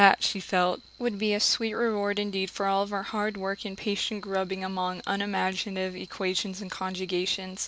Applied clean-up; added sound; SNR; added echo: none; none; none; none.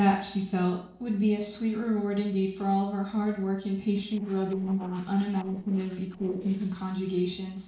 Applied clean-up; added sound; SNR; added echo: neural separator model SepFormer DNS4.